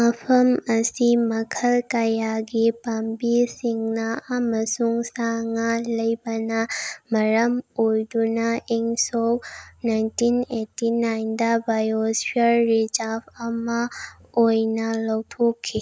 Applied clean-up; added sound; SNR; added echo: none; none; none; none.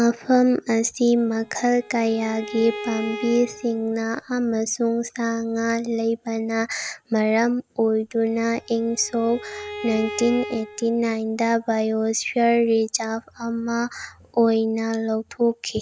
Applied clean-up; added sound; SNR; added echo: none; Bowed string instrument; 14 dB; none.